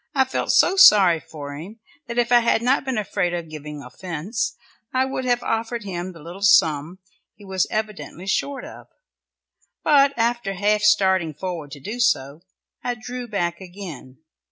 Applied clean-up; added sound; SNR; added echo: none; none; none; none.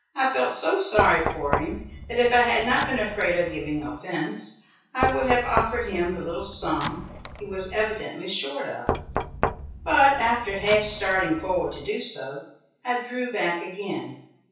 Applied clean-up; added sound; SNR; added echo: none; Knock; 7 dB; reverberation time 0.6 s.